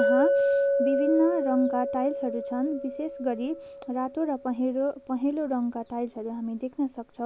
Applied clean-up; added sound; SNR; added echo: none; Chink, clink; 1 dB; none.